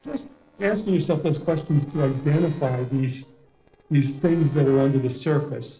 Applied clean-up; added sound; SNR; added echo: neural separator model SepFormer DNS4.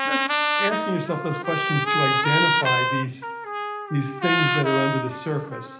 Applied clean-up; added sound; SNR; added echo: none; Trumpet; -3 dB; reverberation time 1.0 s.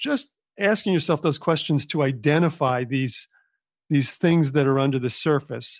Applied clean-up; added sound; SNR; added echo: none; none; none; none.